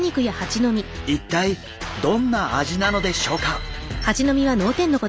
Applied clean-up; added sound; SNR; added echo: none; none; none; none.